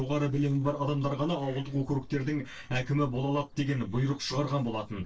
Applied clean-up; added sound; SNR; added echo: neural separator model SepFormer DNS4.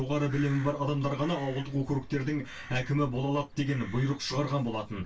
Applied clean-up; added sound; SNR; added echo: none; Crow; 19 dB; reverberation time 0.1 s.